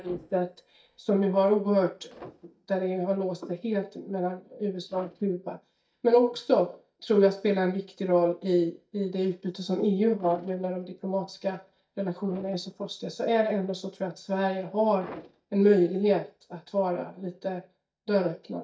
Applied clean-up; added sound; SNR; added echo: neural mask model DeepFilterNet 3.